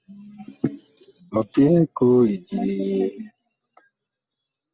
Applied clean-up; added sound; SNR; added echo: none; none; none; none.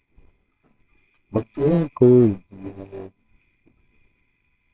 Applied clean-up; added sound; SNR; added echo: neural separator model SepFormer WHAMR!.